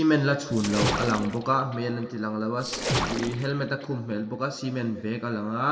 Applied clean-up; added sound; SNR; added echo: none; Splash, splatter; 5 dB; reverberation time 1.7 s.